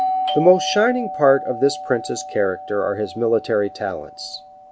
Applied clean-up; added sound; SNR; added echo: none; Doorbell; 8 dB; none.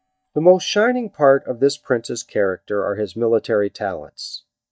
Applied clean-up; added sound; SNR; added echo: neural mask model DeepFilterNet 3.